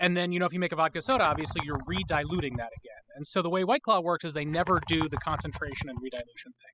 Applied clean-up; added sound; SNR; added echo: classical method spectral subtraction.